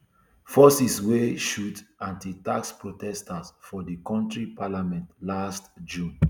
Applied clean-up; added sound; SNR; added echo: none; none; none; none.